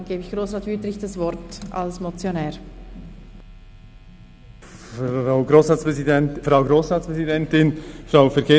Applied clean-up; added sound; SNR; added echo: none; Vehicle; 20 dB; none.